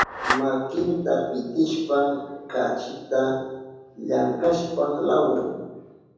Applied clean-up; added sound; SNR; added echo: none; Clapping; 11 dB; reverberation time 1.1 s.